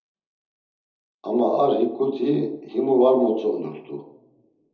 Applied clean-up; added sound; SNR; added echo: none; none; none; reverberation time 0.9 s.